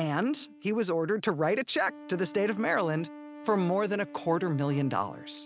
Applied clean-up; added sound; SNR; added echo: none; Wind instrument, woodwind instrument; 17 dB; none.